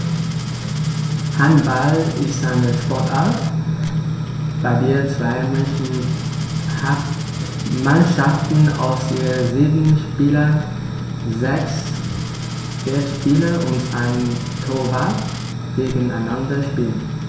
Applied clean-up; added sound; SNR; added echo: none; Coin (dropping); 19 dB; reverberation time 0.7 s.